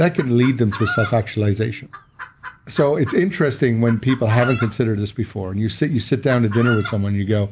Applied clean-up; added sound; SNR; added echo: none; Chicken, rooster; 14 dB; none.